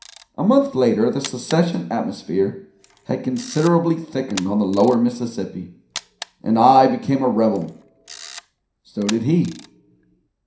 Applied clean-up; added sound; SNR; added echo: none; Camera; 20 dB; reverberation time 0.5 s.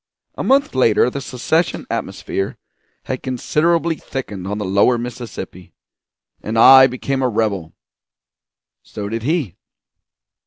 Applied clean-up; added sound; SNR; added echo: none; none; none; none.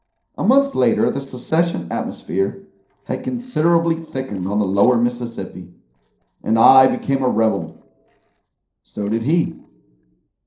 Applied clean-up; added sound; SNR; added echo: neural separator model SepFormer DNS4.